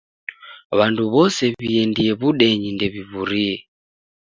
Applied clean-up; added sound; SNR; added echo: none; none; none; none.